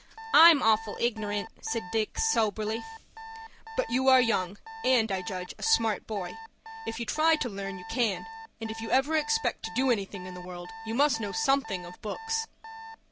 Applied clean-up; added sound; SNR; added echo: none; Alarm; 14 dB; none.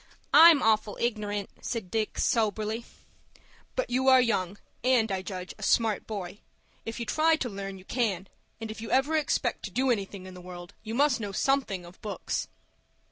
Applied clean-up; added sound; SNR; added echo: none; none; none; none.